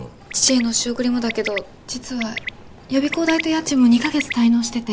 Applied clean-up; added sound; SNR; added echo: none; Bird; 14 dB; none.